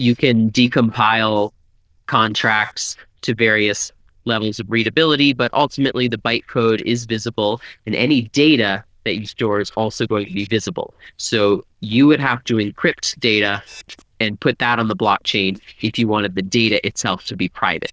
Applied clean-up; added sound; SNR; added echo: neural diffusion model UNIVERSE++.